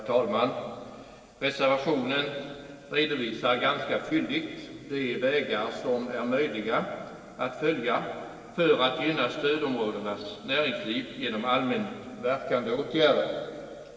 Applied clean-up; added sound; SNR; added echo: none; none; none; reverberation time 2.4 s.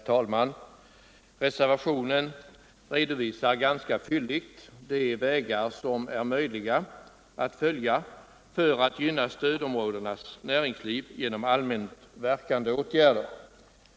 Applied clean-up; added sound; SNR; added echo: none; none; none; none.